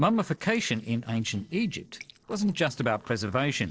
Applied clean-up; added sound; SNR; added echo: neural separator model SepFormer DNS4.